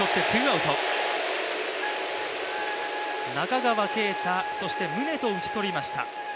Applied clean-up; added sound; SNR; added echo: none; Wind instrument, woodwind instrument; 7 dB; none.